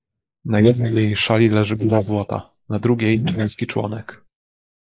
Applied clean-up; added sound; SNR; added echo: neural mask model Resemble Enhance denoiser.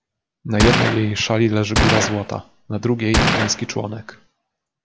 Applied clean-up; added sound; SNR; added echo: none; Gunshot, gunfire; 0 dB; none.